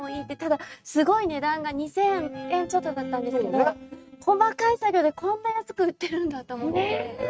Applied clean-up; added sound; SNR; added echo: neural mask model RNNoise.